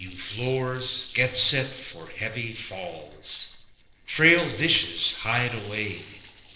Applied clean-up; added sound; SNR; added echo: neural separator model SepFormer DNS4.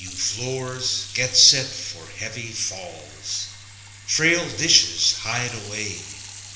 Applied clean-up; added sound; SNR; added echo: none; Sink (filling or washing) / Water tap, faucet; 17 dB; reverberation time 0.8 s.